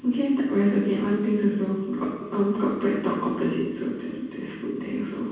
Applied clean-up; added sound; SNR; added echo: none; none; none; reverberation time 1.2 s.